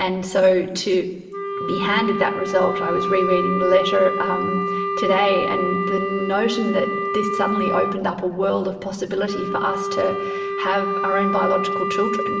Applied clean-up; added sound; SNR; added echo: none; Wind instrument, woodwind instrument; 3 dB; reverberation time 1.1 s.